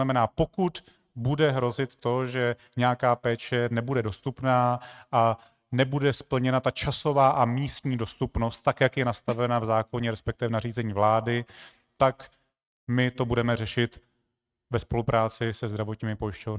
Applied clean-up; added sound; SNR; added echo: neural mask model RNNoise.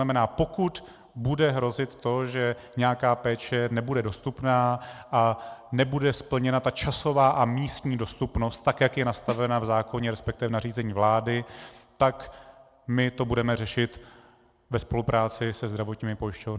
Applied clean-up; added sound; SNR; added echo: none; Snare drum; 11 dB; none.